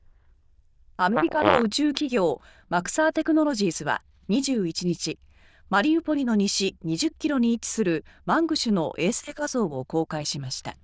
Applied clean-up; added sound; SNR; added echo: neural diffusion model UNIVERSE++.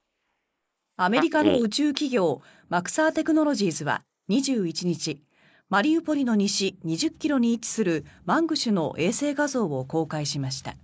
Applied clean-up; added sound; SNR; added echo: neural mask model Resemble Enhance denoiser.